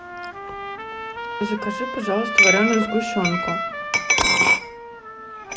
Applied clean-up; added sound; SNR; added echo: none; Trumpet; 8 dB; none.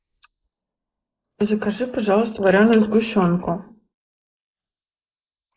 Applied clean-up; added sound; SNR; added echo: neural mask model Resemble Enhance denoiser.